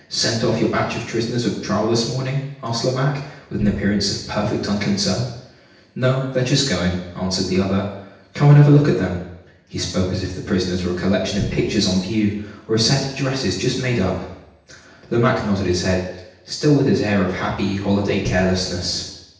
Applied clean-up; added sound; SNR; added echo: none; Cupboard open or close; 11 dB; reverberation time 0.9 s.